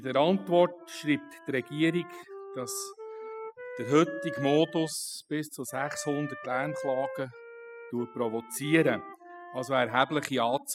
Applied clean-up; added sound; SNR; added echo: classical method spectral subtraction.